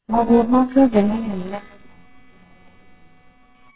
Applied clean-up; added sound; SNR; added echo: neural separator model SepFormer WHAMR!.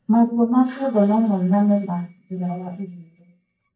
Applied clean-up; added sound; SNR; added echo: neural mask model DeepFilterNet 3.